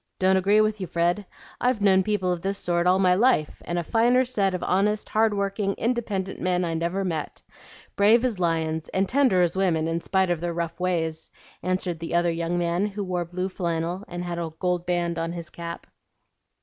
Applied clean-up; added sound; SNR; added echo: none; none; none; none.